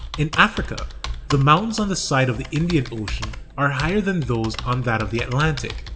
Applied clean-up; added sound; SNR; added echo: none; Computer keyboard; 10 dB; reverberation time 2.1 s.